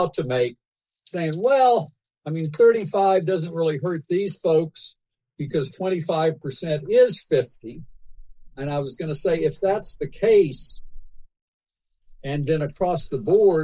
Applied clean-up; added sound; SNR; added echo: neural mask model Resemble Enhance denoiser.